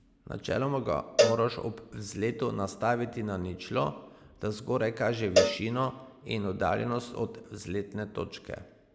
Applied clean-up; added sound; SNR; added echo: none; Cowbell; 0 dB; none.